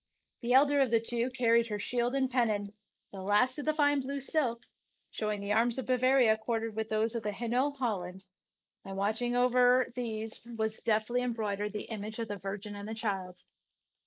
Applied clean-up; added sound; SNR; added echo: neural mask model Resemble Enhance denoiser.